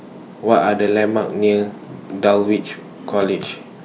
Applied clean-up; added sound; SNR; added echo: none; none; none; none.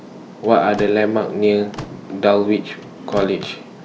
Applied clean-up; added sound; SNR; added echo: none; Slam / Microwave oven; 18 dB; none.